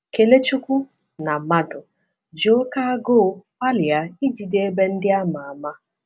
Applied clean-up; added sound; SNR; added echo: none; none; none; none.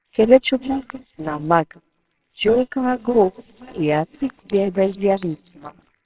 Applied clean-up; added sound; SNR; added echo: neural separator model SepFormer WHAMR!.